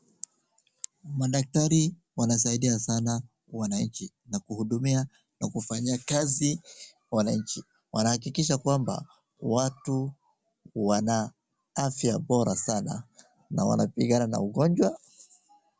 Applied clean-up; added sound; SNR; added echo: none; none; none; none.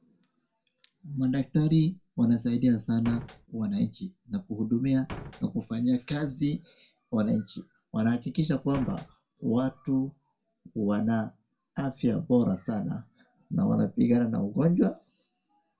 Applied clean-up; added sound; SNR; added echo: none; Slam; 12 dB; reverberation time 0.2 s.